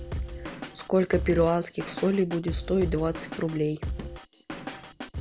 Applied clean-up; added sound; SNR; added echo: none; Drum kit; 8 dB; none.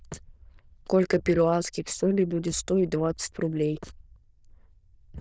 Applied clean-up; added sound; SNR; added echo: neural diffusion model UNIVERSE++.